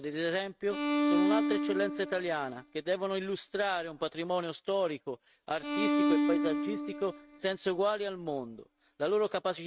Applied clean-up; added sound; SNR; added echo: neural mask model RNNoise.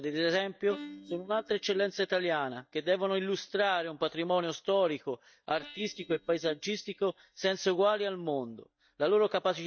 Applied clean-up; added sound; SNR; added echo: neural mask model DeepFilterNet 3.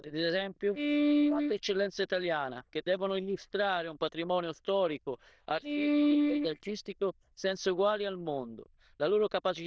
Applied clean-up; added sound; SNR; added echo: neural diffusion model UNIVERSE++.